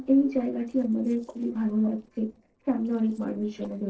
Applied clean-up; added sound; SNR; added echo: neural separator model SepFormer DNS4.